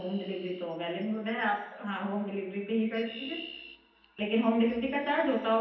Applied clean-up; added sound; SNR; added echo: none; Chirp, tweet; 20 dB; reverberation time 0.9 s.